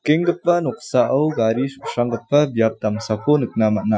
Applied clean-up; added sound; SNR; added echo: classical method Wiener filter.